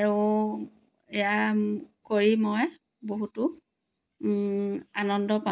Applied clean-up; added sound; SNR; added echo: none; none; none; none.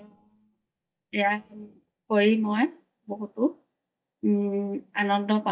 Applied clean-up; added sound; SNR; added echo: neural mask model DeepFilterNet 3.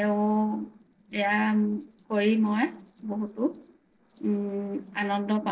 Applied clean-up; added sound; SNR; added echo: neural separator model SepFormer DNS4.